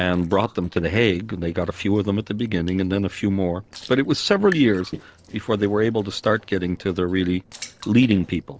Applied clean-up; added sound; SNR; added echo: neural separator model SepFormer DNS4.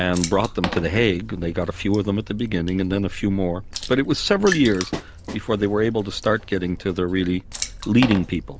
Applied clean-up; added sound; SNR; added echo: none; Water / Splash, splatter + Train; 12 dB; none.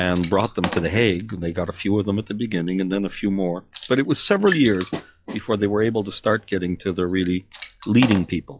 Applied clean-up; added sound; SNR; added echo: classical method log-MMSE.